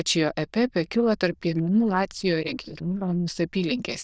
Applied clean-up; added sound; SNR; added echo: neural diffusion model UNIVERSE++.